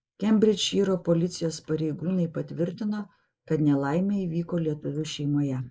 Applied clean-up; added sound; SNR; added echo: neural mask model Resemble Enhance denoiser.